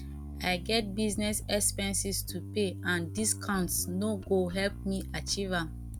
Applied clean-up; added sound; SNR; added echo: none; Bass guitar; 8 dB; none.